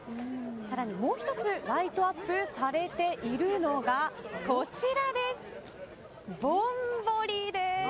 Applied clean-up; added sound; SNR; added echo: none; none; none; none.